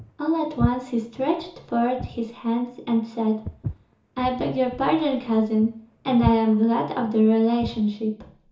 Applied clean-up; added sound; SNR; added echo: none; Walk, footsteps; 12 dB; reverberation time 0.7 s.